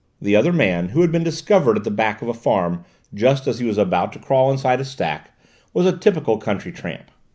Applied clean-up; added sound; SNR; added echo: none; none; none; none.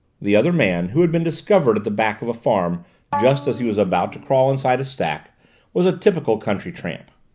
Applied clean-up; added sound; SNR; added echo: none; Bowed string instrument; 11 dB; none.